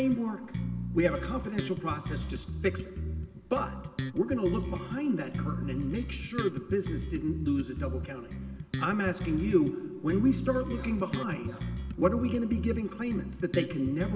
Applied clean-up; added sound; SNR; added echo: none; Bass guitar; 5 dB; none.